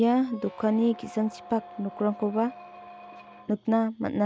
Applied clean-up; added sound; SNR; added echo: none; Squeak; 18 dB; none.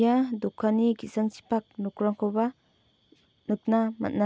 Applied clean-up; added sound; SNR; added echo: none; none; none; none.